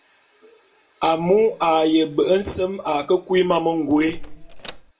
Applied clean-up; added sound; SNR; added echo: none; Door; 13 dB; reverberation time 0.3 s.